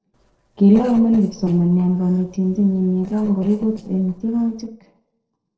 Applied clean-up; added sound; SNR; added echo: neural separator model SepFormer DNS4.